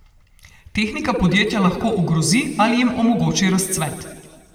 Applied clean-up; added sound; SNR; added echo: none; none; none; reverberation time 1.6 s.